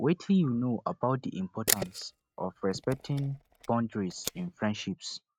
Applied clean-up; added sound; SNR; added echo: neural mask model RNNoise.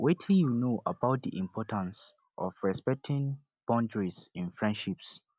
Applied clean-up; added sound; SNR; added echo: none; none; none; none.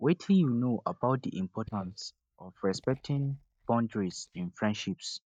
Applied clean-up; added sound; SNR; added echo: neural mask model DeepFilterNet 3.